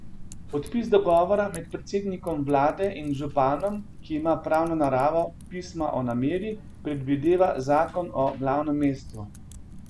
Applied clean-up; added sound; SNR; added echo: none; Typing; 16 dB; none.